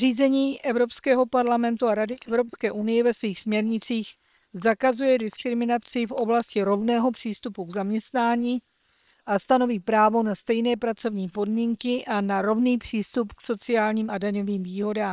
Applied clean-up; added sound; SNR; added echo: neural separator model SepFormer WHAM!.